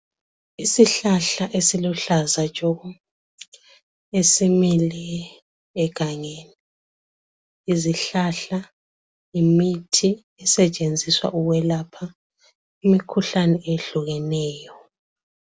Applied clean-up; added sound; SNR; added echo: none; none; none; none.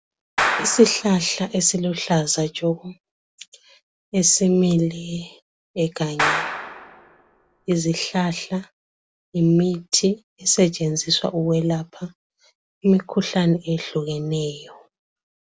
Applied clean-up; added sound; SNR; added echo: none; Clapping; 5 dB; none.